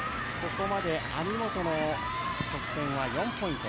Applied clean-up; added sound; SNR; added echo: none; Engine; 11 dB; none.